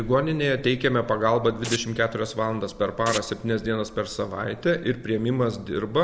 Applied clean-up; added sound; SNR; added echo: none; Domestic sounds, home sounds; 13 dB; none.